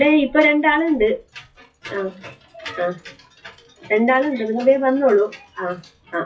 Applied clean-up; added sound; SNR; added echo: classical method WPE with log-MMSE.